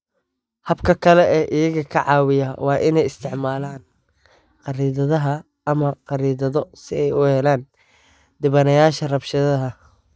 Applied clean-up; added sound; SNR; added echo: neural mask model DeepFilterNet 3.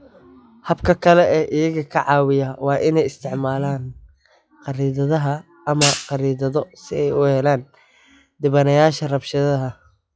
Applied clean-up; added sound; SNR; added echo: classical method log-MMSE.